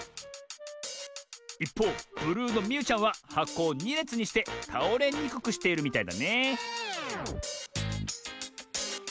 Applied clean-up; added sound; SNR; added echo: none; Wind instrument, woodwind instrument; 18 dB; none.